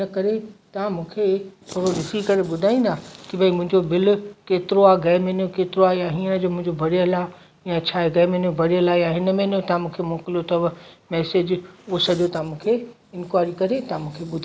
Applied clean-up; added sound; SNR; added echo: none; none; none; none.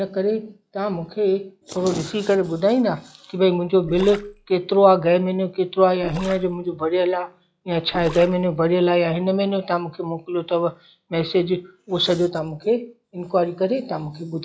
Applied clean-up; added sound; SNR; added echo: classical method log-MMSE.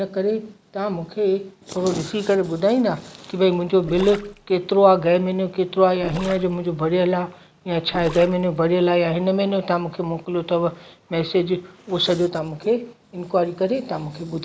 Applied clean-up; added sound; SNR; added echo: none; Gurgling; 15 dB; none.